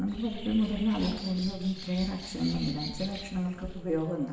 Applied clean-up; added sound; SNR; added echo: none; Bird; 12 dB; reverberation time 1.0 s.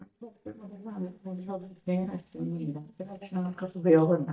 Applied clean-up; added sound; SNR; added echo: neural mask model DeepFilterNet 3.